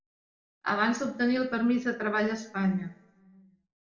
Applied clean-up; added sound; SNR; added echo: none; none; none; reverberation time 0.9 s.